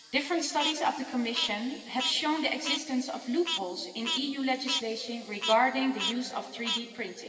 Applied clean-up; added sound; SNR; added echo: none; Frog; 7 dB; reverberation time 2.5 s.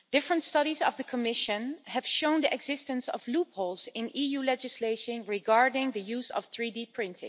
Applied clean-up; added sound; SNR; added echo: none; none; none; none.